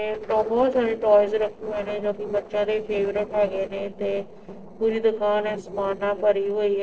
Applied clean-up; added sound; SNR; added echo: neural separator model SepFormer DNS4.